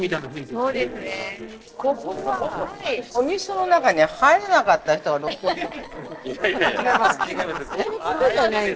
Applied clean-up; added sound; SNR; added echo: neural separator model SepFormer DNS4.